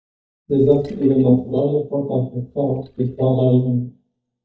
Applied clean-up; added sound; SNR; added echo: neural mask model DeepFilterNet 3.